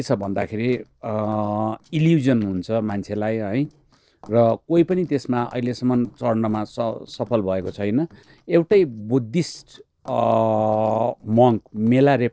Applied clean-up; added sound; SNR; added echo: neural separator model SepFormer DNS4.